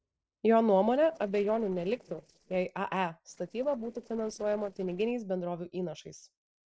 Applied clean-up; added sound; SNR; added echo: neural separator model SepFormer DNS4.